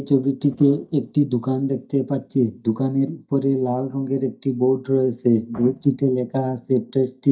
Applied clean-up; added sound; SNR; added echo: neural mask model DeepFilterNet 3.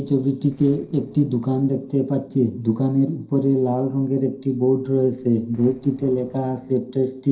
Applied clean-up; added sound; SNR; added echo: neural separator model SepFormer DNS4.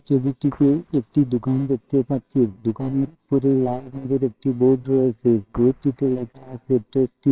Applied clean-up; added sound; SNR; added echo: neural separator model SepFormer WHAMR!.